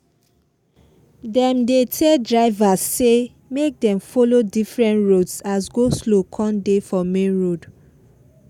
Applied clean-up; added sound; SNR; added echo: none; none; none; none.